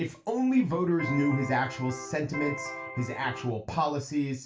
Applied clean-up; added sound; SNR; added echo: none; Electric guitar; 9 dB; reverberation time 0.3 s.